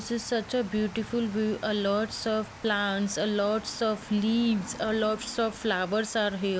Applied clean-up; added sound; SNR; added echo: none; Water; 17 dB; none.